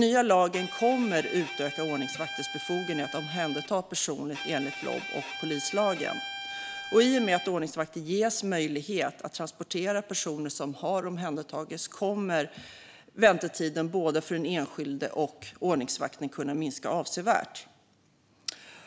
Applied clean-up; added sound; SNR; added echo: none; Bowed string instrument; 9 dB; none.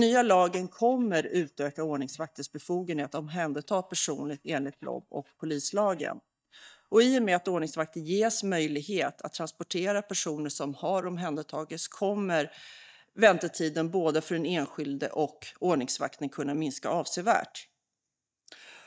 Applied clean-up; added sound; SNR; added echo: neural mask model DeepFilterNet 3.